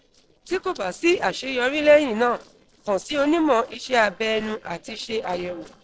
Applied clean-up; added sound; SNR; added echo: neural separator model SepFormer DNS4.